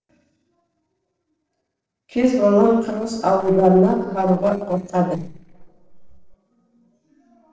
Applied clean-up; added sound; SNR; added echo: neural separator model SepFormer DNS4.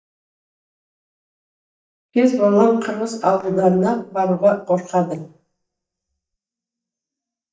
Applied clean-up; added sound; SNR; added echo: neural mask model DeepFilterNet 3.